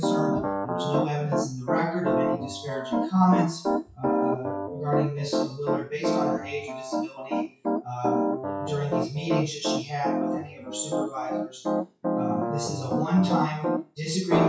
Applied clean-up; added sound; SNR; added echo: classical method WPE with log-MMSE.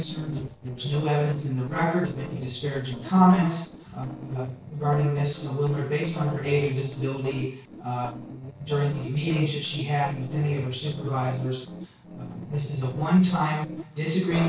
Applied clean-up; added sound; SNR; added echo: neural separator model SepFormer DNS4.